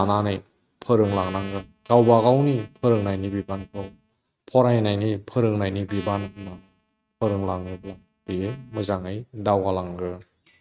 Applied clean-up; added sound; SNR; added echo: neural mask model RNNoise.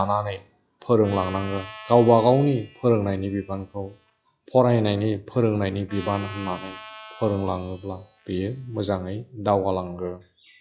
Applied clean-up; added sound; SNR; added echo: classical method log-MMSE.